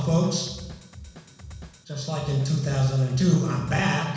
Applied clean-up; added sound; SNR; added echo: none; Drum kit; 18 dB; reverberation time 1.1 s.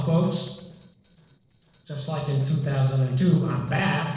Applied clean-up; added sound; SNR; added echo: neural separator model SepFormer DNS4.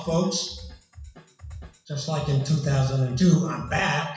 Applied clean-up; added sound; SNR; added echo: classical method WPE with log-MMSE.